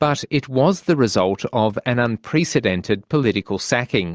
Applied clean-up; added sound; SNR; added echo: none; none; none; none.